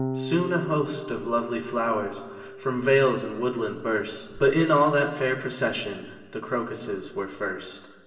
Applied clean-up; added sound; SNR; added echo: none; Electric guitar / Bass guitar; 14 dB; reverberation time 1.3 s.